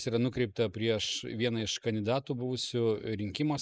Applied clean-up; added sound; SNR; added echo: neural mask model Resemble Enhance denoiser.